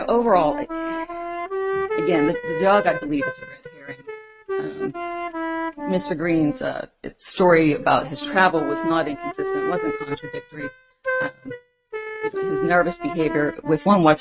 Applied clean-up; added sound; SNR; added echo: neural mask model RNNoise.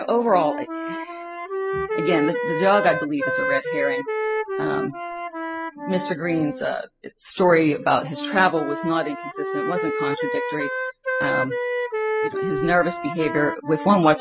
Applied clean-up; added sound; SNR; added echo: classical method spectral subtraction.